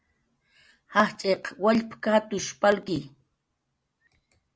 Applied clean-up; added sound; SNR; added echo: none; none; none; none.